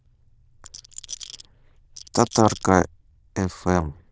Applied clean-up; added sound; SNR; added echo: neural diffusion model UNIVERSE++.